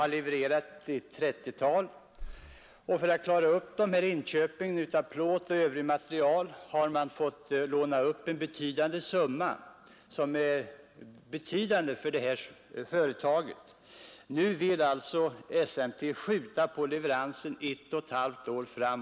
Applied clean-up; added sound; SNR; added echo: none; Breathing; 18 dB; none.